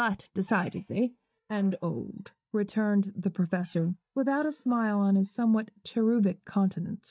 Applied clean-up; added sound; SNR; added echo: neural mask model DeepFilterNet 3.